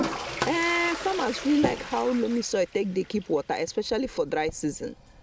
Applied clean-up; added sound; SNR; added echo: none; Toilet flush; 8 dB; none.